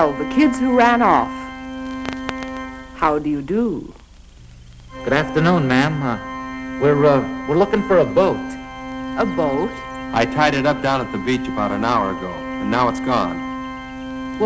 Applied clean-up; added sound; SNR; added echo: none; Organ; 8 dB; none.